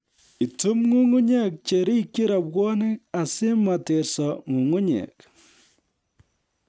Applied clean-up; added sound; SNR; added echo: none; none; none; none.